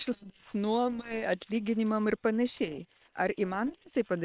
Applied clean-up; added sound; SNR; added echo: neural separator model SepFormer WHAM!.